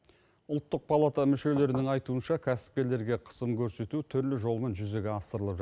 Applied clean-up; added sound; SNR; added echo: none; Knock / Wood; 13 dB; none.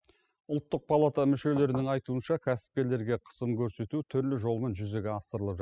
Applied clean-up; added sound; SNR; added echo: classical method spectral subtraction.